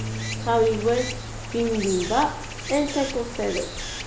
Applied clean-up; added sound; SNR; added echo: none; Bass guitar + Stream; 7 dB; none.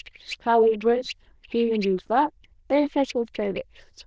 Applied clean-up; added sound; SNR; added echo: neural diffusion model UNIVERSE++.